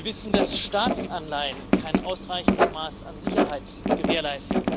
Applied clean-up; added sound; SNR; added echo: none; Writing; -4 dB; none.